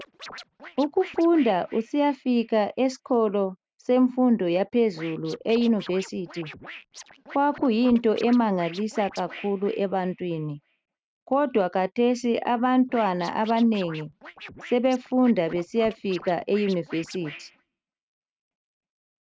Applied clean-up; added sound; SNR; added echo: neural mask model RNNoise.